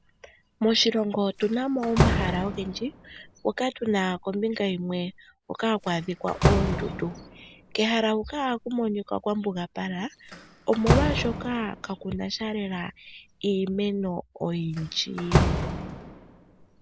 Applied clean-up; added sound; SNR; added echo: none; Slam; 3 dB; none.